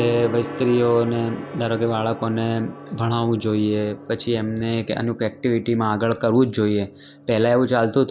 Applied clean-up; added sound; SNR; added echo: none; Gong; 15 dB; none.